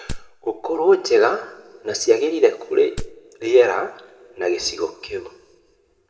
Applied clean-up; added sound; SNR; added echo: none; Wood; 12 dB; reverberation time 1.1 s.